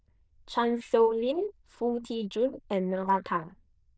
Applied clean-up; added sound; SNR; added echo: neural diffusion model UNIVERSE++.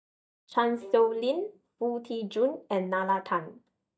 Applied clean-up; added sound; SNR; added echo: neural mask model DeepFilterNet 3.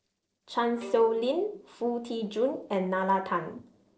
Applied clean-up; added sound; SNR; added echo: neural separator model SepFormer DNS4.